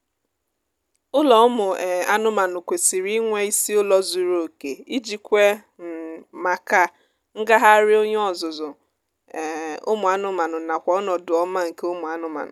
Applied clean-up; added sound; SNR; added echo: none; none; none; none.